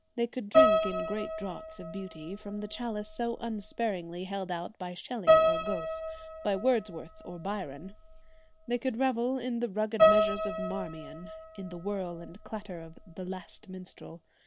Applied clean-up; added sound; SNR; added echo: none; Piano; -3 dB; none.